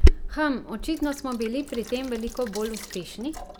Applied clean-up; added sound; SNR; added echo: none; Sink (filling or washing); -5 dB; none.